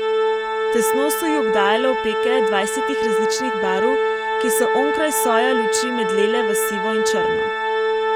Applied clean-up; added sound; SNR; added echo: none; Organ; -4 dB; none.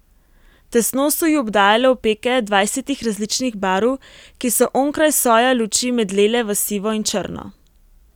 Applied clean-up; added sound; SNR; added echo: none; none; none; none.